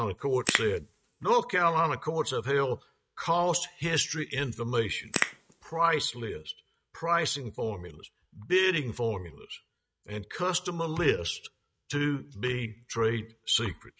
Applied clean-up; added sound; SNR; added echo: neural mask model RNNoise.